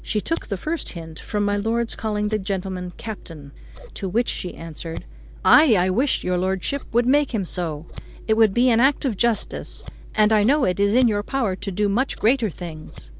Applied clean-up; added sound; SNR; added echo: none; Scissors; 15 dB; none.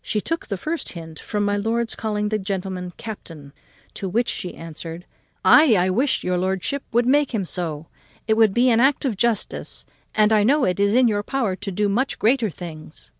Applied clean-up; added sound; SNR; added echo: none; none; none; none.